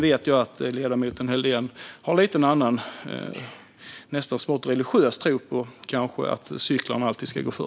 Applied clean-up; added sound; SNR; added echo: none; none; none; none.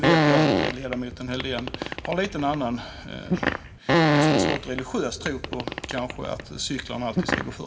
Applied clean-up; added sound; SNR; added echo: none; Fart; -5 dB; reverberation time 0.9 s.